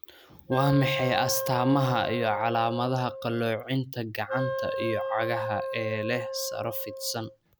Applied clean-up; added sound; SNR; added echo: none; Wind instrument, woodwind instrument; 5 dB; none.